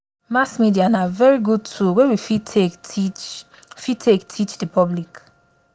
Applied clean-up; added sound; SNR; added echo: none; none; none; none.